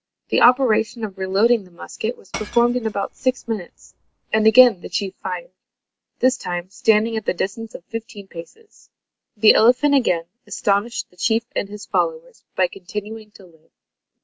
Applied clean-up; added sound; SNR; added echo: none; Shatter / Crushing; 19 dB; none.